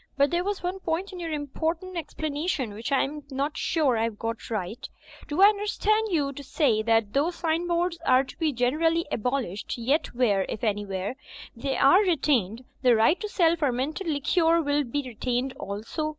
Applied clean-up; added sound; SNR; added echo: none; none; none; none.